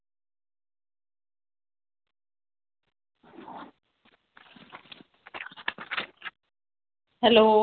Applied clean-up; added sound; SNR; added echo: none; none; none; none.